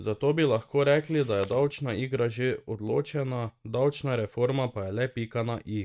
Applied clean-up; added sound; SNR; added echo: neural mask model RNNoise.